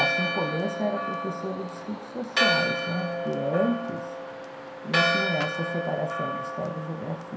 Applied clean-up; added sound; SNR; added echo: none; Church bell; -2 dB; reverberation time 0.5 s.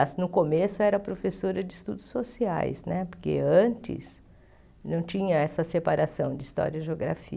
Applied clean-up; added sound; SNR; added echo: none; none; none; none.